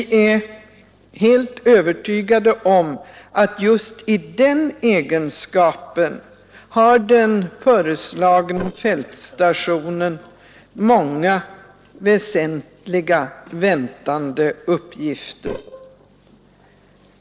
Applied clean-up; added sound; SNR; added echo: neural separator model SepFormer DNS4.